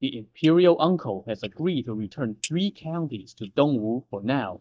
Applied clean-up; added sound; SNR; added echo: neural mask model DeepFilterNet 3.